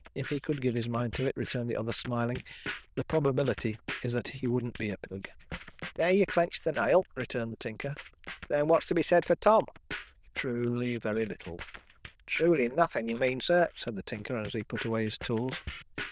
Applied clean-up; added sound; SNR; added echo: neural diffusion model UNIVERSE++.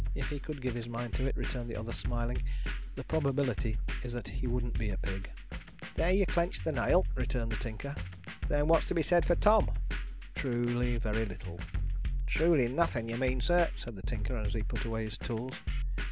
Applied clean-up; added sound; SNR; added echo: none; Drum kit; 0 dB; none.